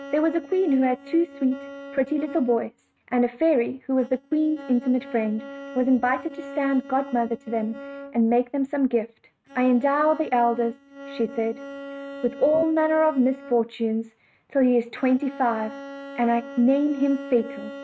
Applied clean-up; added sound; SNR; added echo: neural mask model RNNoise.